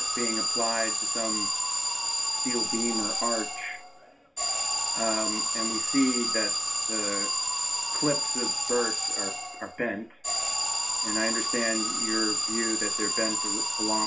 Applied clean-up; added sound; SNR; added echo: none; Alarm; -4 dB; reverberation time 0.2 s.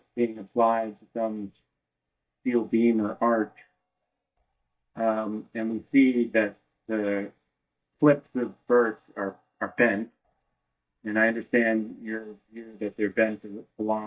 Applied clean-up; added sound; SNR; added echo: neural mask model DeepFilterNet 3.